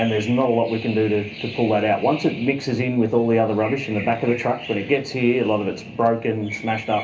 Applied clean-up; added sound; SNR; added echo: none; none; none; reverberation time 0.3 s.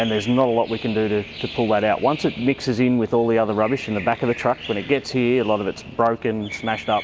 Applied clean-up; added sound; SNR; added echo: none; none; none; none.